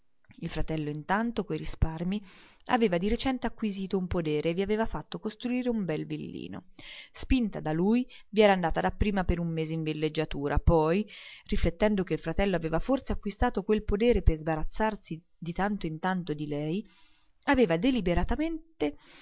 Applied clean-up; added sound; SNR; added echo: none; none; none; none.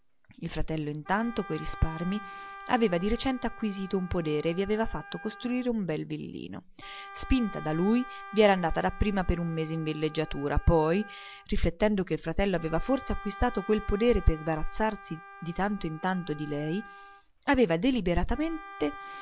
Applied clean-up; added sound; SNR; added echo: none; Wind instrument, woodwind instrument; 17 dB; none.